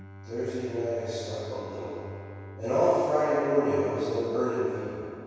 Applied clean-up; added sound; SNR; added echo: none; Bowed string instrument; 17 dB; reverberation time 2.2 s.